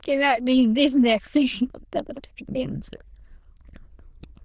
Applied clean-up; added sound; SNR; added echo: neural diffusion model UNIVERSE++.